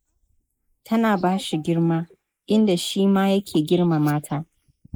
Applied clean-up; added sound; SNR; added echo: neural mask model Resemble Enhance denoiser.